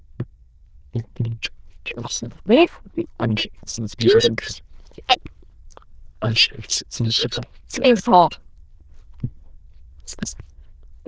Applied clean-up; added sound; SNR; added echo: neural diffusion model UNIVERSE++.